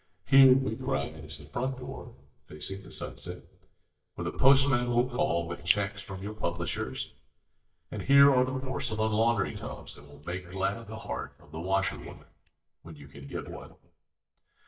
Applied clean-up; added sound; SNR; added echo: neural mask model DeepFilterNet 3.